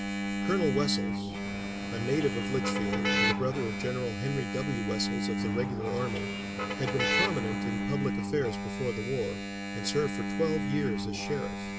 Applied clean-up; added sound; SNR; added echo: none; Engine + Motor vehicle (road); -1 dB; none.